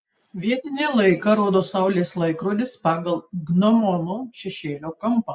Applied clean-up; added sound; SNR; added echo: none; none; none; none.